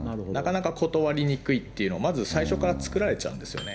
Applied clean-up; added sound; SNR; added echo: none; Microwave oven; 17 dB; reverberation time 1.3 s.